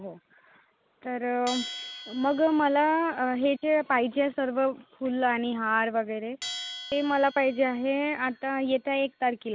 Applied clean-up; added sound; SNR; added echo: none; Bell; 17 dB; none.